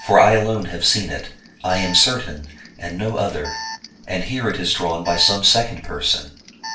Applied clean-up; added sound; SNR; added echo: none; Alarm; 16 dB; reverberation time 0.3 s.